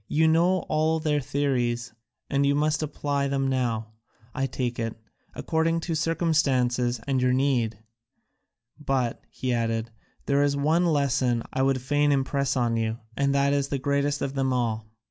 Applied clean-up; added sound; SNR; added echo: none; none; none; none.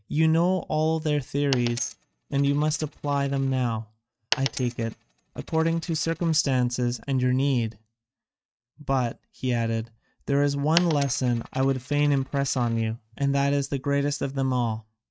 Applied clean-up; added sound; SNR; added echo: neural mask model RNNoise.